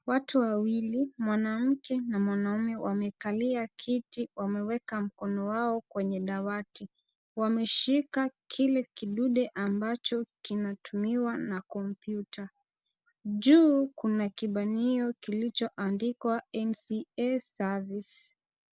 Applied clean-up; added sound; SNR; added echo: none; none; none; none.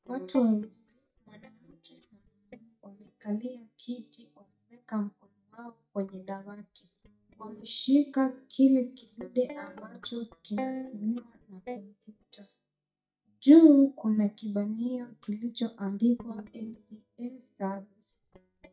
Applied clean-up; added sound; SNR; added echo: neural mask model DeepFilterNet 3.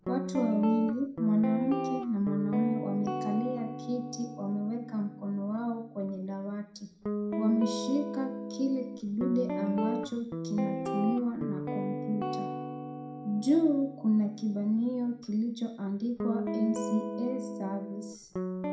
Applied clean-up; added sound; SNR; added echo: none; Guitar; 5 dB; reverberation time 0.5 s.